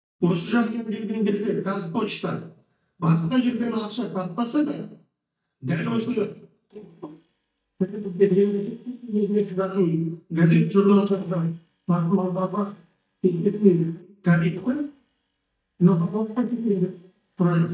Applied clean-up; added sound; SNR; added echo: neural mask model DeepFilterNet 3.